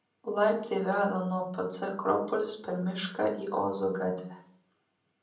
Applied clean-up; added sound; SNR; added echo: none; none; none; reverberation time 0.6 s.